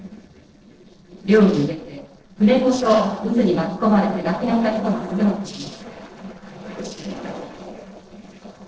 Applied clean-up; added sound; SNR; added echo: neural separator model SepFormer DNS4.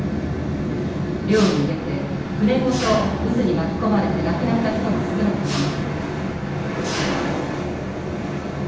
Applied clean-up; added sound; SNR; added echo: none; Mechanisms; 13 dB; reverberation time 0.9 s.